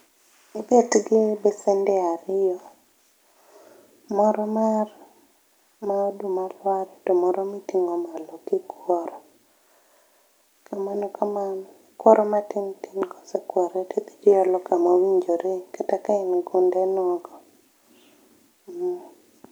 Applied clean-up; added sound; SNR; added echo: none; none; none; none.